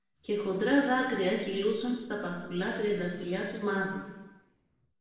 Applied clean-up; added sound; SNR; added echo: neural separator model SepFormer DNS4.